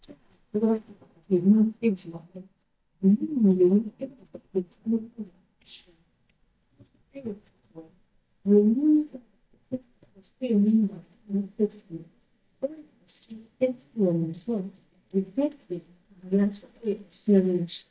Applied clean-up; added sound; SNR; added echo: neural mask model DeepFilterNet 3.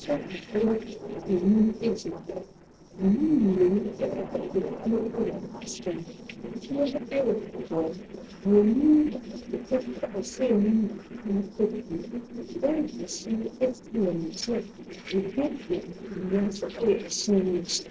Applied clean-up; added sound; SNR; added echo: neural separator model SepFormer DNS4.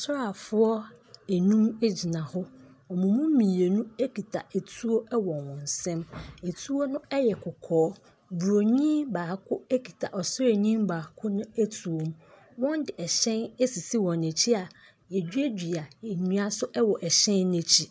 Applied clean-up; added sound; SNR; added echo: none; none; none; none.